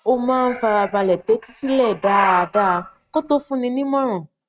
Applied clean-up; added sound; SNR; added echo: neural mask model RNNoise.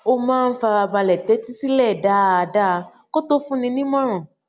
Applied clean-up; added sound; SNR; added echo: none; none; none; none.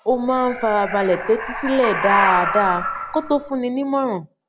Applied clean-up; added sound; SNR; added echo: none; Animal; 5 dB; none.